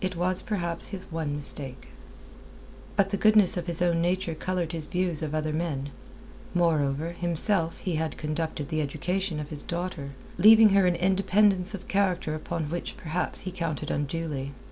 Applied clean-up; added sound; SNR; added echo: none; none; none; none.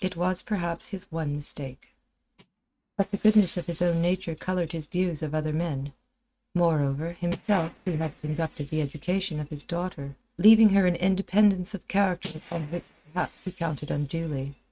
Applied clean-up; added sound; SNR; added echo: neural mask model RNNoise.